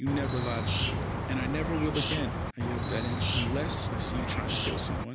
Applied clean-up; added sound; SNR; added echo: none; Bird; -3 dB; none.